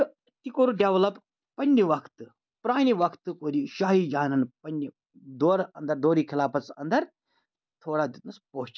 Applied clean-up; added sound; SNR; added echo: none; none; none; none.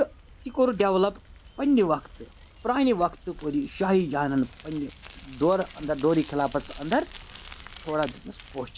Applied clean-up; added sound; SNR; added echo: none; Bicycle; 19 dB; none.